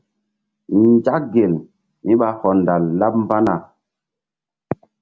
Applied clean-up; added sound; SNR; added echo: none; none; none; none.